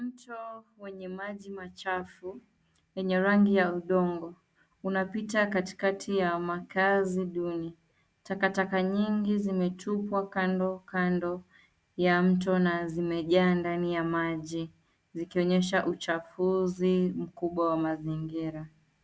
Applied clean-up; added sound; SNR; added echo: none; none; none; none.